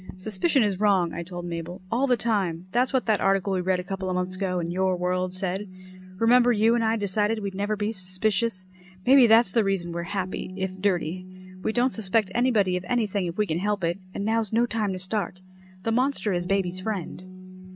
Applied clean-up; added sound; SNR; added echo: none; Bass guitar; 16 dB; none.